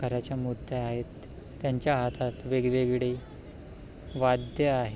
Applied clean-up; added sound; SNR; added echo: none; none; none; none.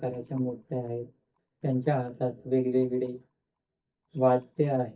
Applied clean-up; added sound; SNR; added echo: neural mask model DeepFilterNet 3.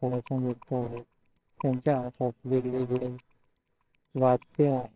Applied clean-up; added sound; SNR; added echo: neural separator model SepFormer WHAMR!.